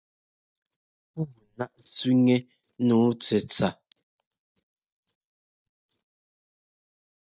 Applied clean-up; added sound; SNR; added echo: neural mask model DeepFilterNet 3.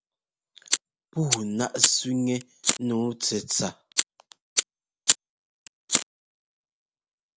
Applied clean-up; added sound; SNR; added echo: none; Fire; -1 dB; none.